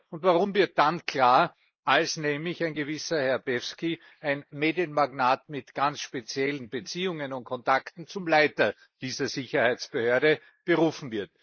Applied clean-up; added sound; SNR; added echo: neural mask model Resemble Enhance denoiser.